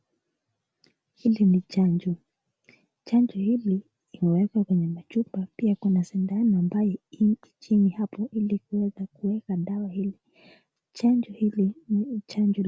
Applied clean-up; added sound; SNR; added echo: none; none; none; none.